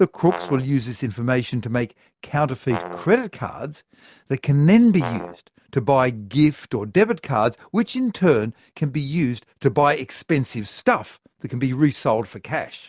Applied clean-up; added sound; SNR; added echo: none; Brass instrument; 14 dB; none.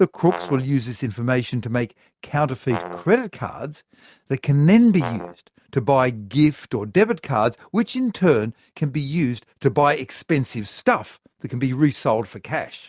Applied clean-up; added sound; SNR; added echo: neural mask model RNNoise.